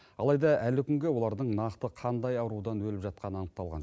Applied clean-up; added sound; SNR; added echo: none; none; none; none.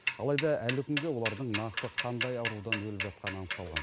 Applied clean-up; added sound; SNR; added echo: none; Mechanisms / Bicycle; -3 dB; none.